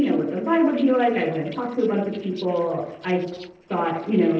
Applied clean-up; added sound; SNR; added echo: neural separator model SepFormer DNS4.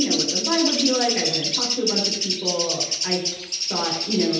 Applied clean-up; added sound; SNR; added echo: none; Bird; -1 dB; reverberation time 0.9 s.